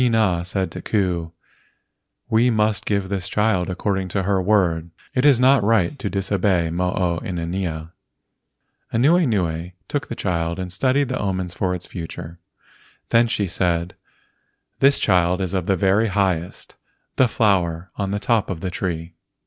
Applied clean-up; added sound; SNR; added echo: none; none; none; none.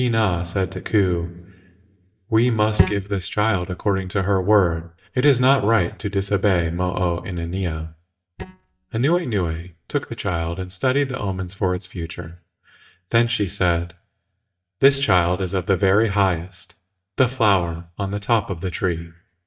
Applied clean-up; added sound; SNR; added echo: neural mask model DeepFilterNet 3.